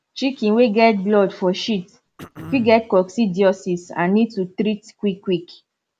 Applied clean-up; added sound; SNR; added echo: none; Cough; 20 dB; none.